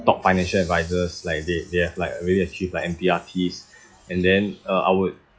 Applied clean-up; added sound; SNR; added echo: classical method log-MMSE.